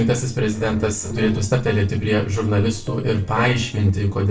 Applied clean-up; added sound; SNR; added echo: neural separator model SepFormer DNS4.